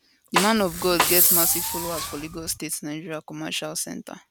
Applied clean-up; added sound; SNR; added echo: none; Snare drum + Fireworks; -4 dB; none.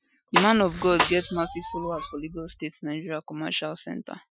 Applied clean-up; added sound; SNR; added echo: classical method Wiener filter.